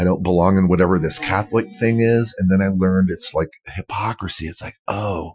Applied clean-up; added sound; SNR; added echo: classical method Wiener filter.